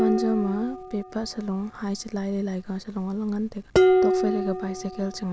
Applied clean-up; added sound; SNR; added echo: none; Dishes, pots, and pans; -1 dB; none.